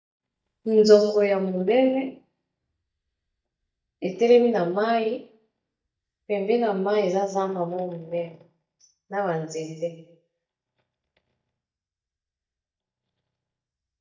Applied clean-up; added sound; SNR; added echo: neural mask model DeepFilterNet 3.